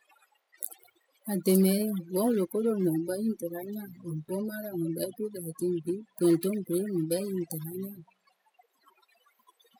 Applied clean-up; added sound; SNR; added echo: classical method spectral subtraction.